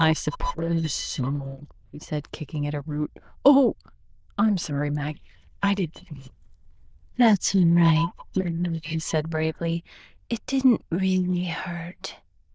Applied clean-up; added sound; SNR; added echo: neural diffusion model UNIVERSE++.